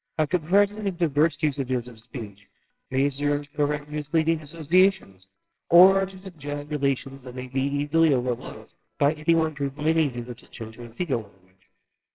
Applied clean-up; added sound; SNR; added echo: neural separator model SepFormer WHAMR!.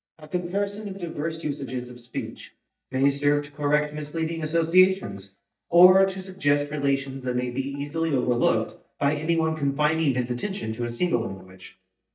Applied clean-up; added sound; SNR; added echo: neural mask model DeepFilterNet 3.